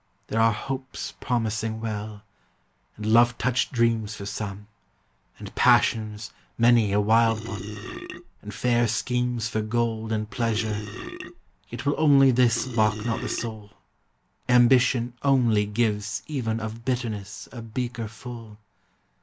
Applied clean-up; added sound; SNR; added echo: none; Burping, eructation; 10 dB; none.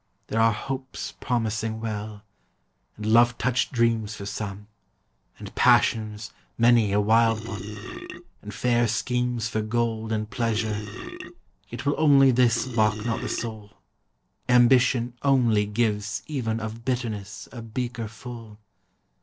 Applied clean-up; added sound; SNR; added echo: neural separator model SepFormer DNS4.